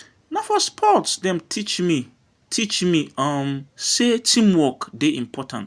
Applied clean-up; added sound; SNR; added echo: none; none; none; none.